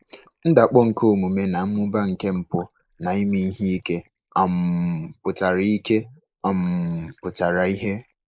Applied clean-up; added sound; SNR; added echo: neural mask model Resemble Enhance denoiser.